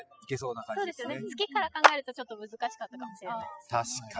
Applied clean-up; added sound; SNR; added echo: classical method spectral subtraction.